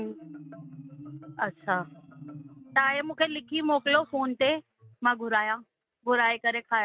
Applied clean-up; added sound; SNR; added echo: neural mask model RNNoise.